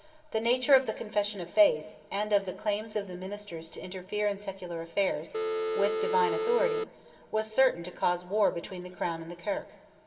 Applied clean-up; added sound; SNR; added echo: none; Telephone; 0 dB; reverberation time 2.1 s.